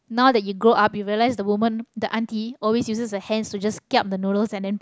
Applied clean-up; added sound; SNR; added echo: none; none; none; none.